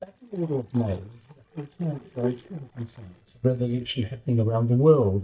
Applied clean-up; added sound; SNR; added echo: neural mask model DeepFilterNet 3.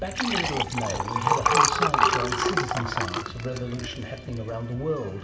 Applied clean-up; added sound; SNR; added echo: none; Liquid; -5 dB; reverberation time 2.5 s.